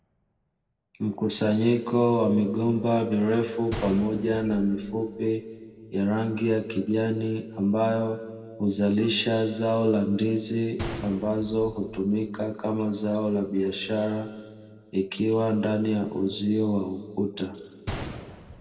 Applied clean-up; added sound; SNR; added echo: none; Gunshot, gunfire; 18 dB; reverberation time 1.7 s.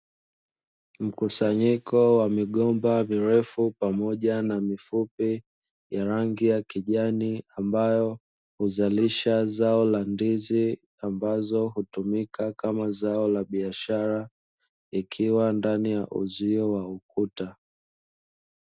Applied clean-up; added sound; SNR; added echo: none; none; none; none.